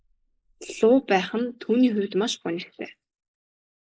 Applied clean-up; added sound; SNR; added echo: neural mask model Resemble Enhance denoiser.